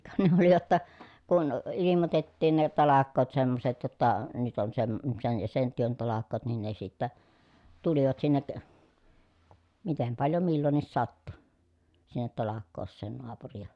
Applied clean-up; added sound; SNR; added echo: none; none; none; none.